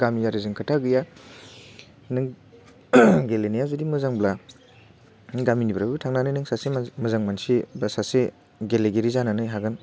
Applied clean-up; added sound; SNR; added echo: none; none; none; none.